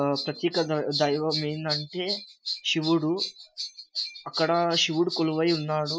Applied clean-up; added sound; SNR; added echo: classical method Wiener filter.